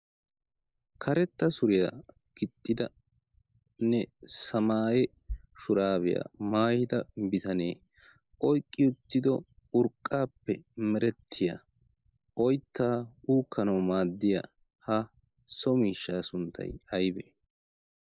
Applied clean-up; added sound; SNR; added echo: neural mask model Resemble Enhance denoiser.